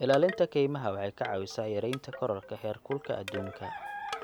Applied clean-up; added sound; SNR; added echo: none; Wind chime / Wood; 14 dB; none.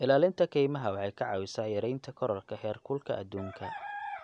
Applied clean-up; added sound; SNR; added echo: none; none; none; none.